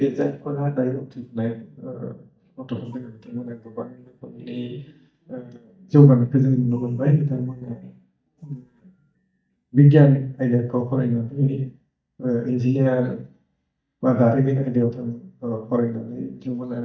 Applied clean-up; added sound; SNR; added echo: neural mask model DeepFilterNet 3.